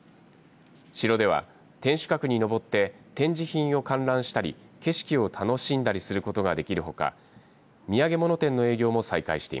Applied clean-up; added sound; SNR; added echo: none; none; none; none.